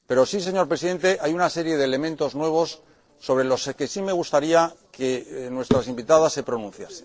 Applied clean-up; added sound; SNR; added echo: neural separator model SepFormer DNS4.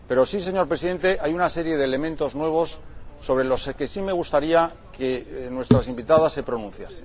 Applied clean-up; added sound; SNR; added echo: none; Chirp, tweet; 16 dB; none.